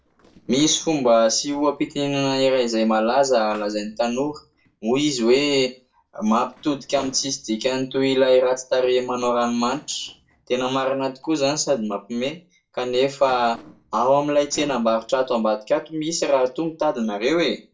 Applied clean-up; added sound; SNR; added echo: neural separator model SepFormer DNS4.